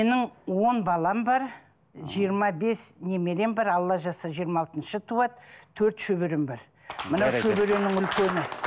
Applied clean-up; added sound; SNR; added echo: none; none; none; none.